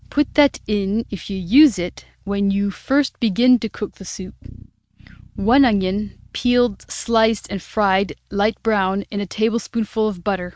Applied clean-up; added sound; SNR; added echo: neural mask model RNNoise.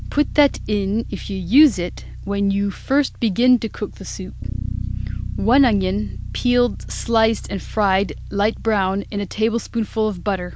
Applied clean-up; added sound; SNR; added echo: none; Bass guitar; 10 dB; none.